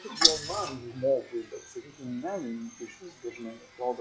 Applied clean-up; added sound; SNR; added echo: classical method log-MMSE.